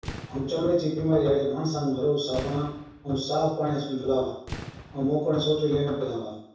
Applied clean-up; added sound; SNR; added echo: none; Fireworks; 16 dB; reverberation time 0.7 s.